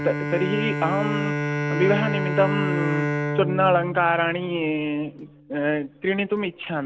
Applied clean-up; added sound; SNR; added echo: none; Bowed string instrument; 3 dB; none.